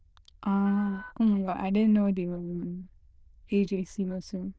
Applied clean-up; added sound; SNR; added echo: neural diffusion model UNIVERSE++.